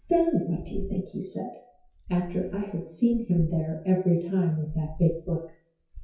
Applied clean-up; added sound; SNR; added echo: classical method WPE with log-MMSE.